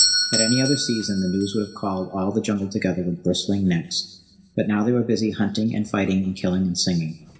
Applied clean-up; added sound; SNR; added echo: none; Doorbell; 6 dB; reverberation time 0.7 s.